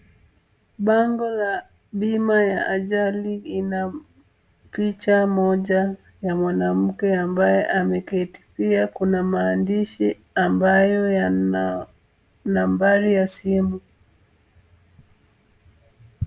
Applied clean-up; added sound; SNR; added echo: none; none; none; none.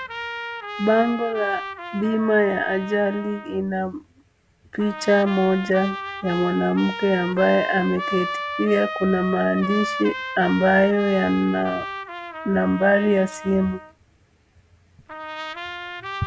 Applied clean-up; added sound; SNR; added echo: none; Trumpet; 10 dB; none.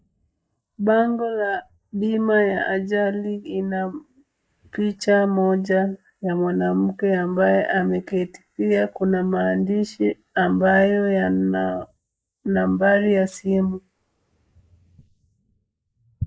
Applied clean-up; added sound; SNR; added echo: neural mask model Resemble Enhance denoiser.